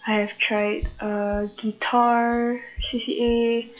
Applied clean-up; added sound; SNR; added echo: classical method log-MMSE.